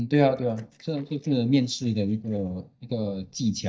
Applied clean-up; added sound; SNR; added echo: neural mask model DeepFilterNet 3.